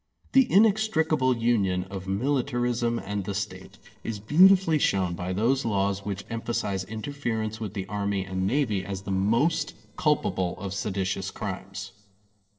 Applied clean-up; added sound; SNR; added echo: neural separator model SepFormer DNS4.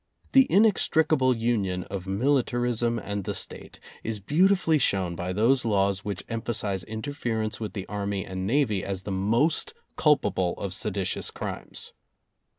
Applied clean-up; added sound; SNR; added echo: none; none; none; none.